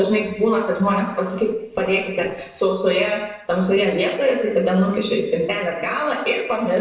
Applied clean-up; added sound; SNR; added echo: neural separator model SepFormer DNS4.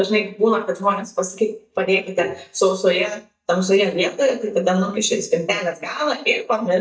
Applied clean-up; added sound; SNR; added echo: neural mask model DeepFilterNet 3.